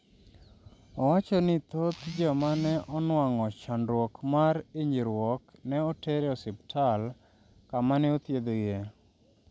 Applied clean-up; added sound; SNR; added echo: none; none; none; none.